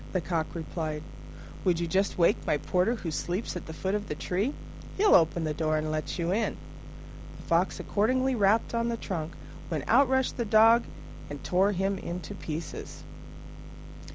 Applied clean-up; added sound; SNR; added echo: none; none; none; none.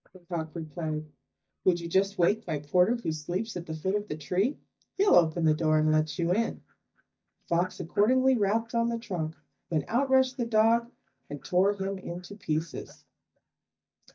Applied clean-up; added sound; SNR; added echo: neural mask model DeepFilterNet 3.